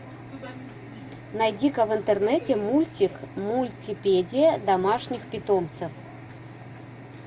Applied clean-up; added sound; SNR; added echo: none; none; none; none.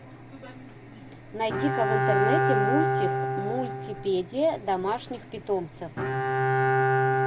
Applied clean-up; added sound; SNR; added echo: none; Bowed string instrument; -3 dB; none.